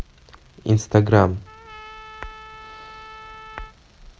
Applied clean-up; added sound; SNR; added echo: none; Trumpet; 19 dB; none.